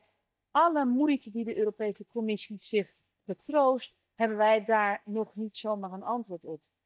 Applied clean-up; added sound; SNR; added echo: neural mask model DeepFilterNet 3.